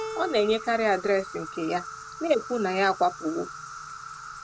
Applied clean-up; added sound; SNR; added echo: none; Insect + Keyboard (musical); 11 dB; none.